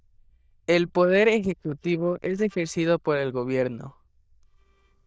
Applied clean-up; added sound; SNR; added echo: neural diffusion model UNIVERSE++.